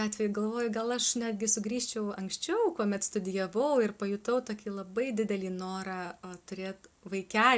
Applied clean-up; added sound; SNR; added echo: none; none; none; none.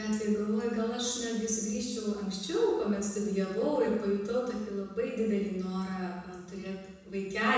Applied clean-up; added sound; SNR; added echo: none; none; none; reverberation time 1.1 s.